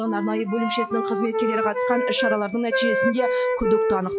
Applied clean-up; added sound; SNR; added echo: classical method log-MMSE.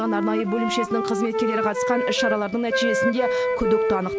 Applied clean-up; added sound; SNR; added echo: none; Wind instrument, woodwind instrument; -1 dB; none.